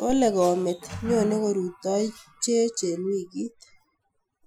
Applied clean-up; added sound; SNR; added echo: classical method Wiener filter.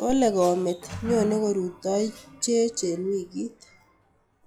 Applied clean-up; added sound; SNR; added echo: classical method log-MMSE.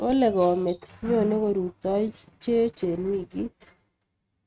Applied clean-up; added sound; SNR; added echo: neural mask model RNNoise.